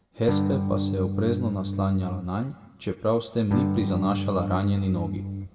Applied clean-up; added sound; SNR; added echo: none; Electric guitar / Strum; 0 dB; reverberation time 1.1 s.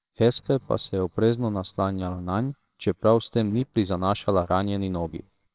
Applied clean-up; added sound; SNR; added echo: neural separator model SepFormer WHAMR!.